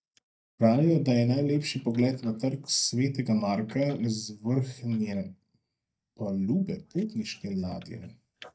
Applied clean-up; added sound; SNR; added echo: neural mask model DeepFilterNet 3.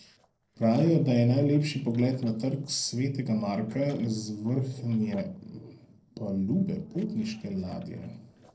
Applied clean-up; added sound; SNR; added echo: neural separator model SepFormer DNS4.